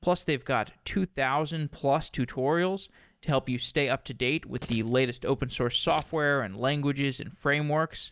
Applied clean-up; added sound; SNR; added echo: none; Keys jangling; 12 dB; none.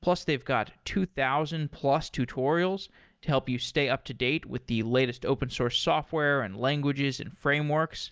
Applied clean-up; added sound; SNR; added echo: none; none; none; none.